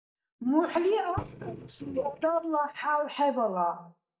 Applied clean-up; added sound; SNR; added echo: neural mask model DeepFilterNet 3.